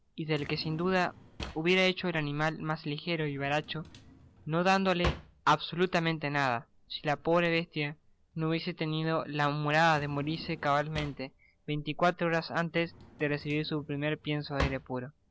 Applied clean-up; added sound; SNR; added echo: none; Drawer open or close; 14 dB; none.